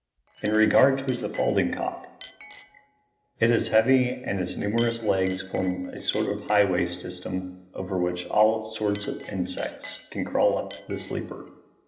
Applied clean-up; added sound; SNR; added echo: none; Chink, clink; 18 dB; reverberation time 0.8 s.